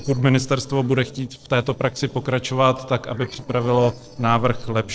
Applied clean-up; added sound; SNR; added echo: neural separator model SepFormer DNS4.